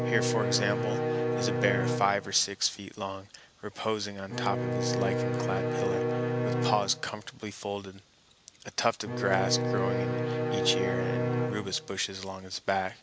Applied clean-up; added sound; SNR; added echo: none; Bowed string instrument; -1 dB; none.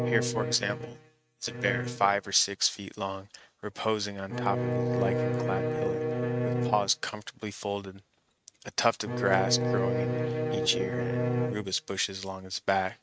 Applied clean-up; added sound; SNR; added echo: neural mask model RNNoise.